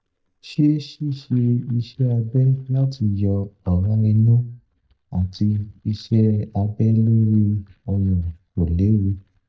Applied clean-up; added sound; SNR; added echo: neural mask model DeepFilterNet 3.